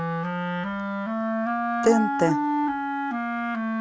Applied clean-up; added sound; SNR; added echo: none; Wind instrument, woodwind instrument; -3 dB; none.